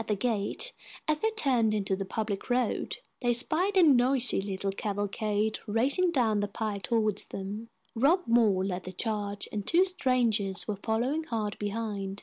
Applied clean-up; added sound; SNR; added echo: none; none; none; none.